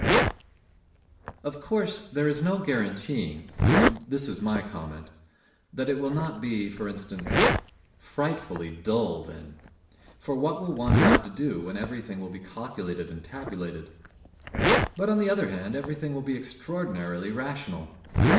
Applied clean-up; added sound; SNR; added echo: none; Zipper (clothing); -1 dB; reverberation time 0.7 s.